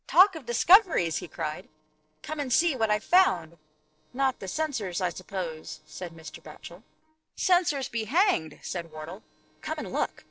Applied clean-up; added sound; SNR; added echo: neural separator model SepFormer DNS4.